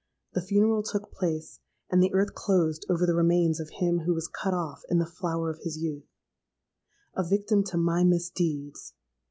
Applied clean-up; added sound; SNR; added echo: none; none; none; none.